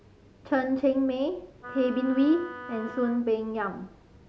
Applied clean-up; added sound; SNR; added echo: none; Wind instrument, woodwind instrument; 14 dB; none.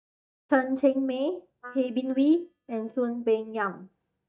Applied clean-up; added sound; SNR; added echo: neural mask model DeepFilterNet 3.